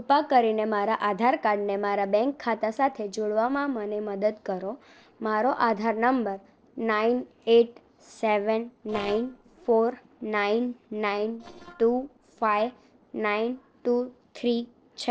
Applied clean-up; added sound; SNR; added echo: neural separator model SepFormer DNS4.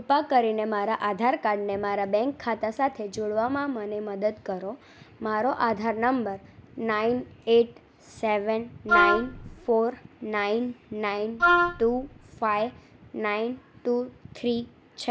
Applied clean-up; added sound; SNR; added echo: none; Wind instrument, woodwind instrument; -3 dB; none.